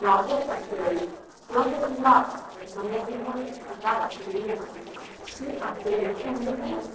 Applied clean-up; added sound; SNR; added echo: neural separator model SepFormer DNS4.